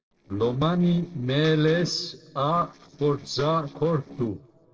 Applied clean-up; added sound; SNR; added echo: neural separator model SepFormer DNS4.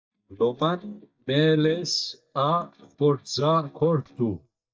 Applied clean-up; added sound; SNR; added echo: neural mask model DeepFilterNet 3.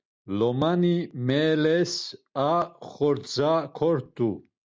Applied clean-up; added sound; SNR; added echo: none; none; none; none.